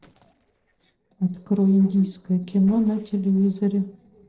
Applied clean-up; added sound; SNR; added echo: neural separator model SepFormer DNS4.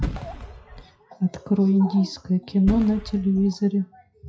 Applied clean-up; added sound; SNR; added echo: classical method WPE with log-MMSE.